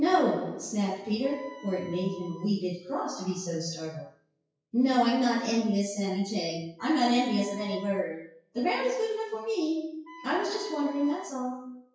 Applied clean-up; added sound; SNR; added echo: classical method WPE with log-MMSE.